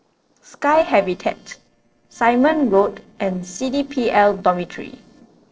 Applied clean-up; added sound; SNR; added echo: neural separator model SepFormer DNS4.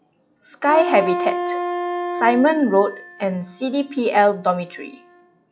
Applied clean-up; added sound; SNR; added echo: classical method log-MMSE.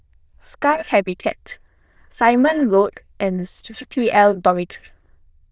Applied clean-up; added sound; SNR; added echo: neural diffusion model UNIVERSE++.